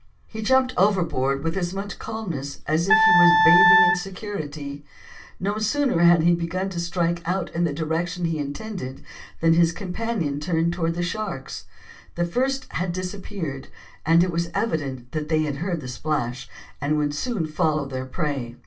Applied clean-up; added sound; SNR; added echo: none; Wind instrument, woodwind instrument; -5 dB; reverberation time 0.2 s.